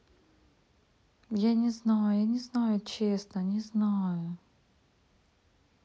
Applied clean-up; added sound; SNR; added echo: none; none; none; none.